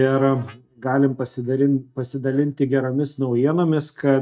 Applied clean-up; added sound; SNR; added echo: neural mask model DeepFilterNet 3.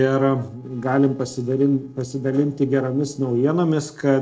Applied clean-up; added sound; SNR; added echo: neural separator model SepFormer DNS4.